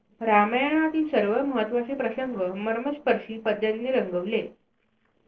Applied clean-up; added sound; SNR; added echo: neural separator model SepFormer DNS4.